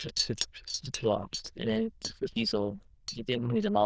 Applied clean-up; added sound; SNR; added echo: neural diffusion model UNIVERSE++.